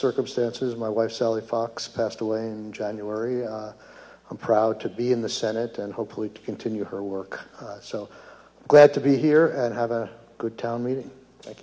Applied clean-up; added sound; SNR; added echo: none; none; none; none.